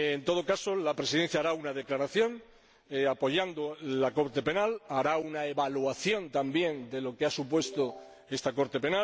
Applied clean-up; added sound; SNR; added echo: none; Ringtone / Chime; 18 dB; none.